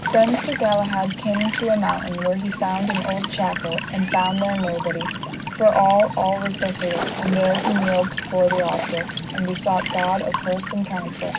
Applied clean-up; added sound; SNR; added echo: none; Walk, footsteps / Stream / Trickle, dribble / Chirp, tweet; 6 dB; reverberation time 0.4 s.